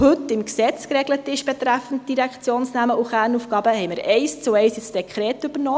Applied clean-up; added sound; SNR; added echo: none; none; none; none.